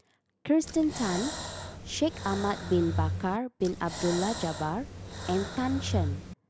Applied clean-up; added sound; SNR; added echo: none; Breathing; 5 dB; none.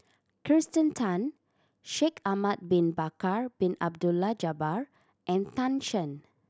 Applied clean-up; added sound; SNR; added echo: none; none; none; none.